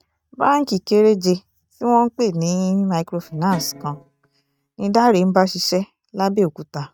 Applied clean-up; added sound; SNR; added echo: neural mask model RNNoise.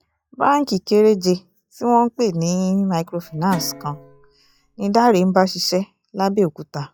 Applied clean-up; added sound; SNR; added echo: classical method log-MMSE.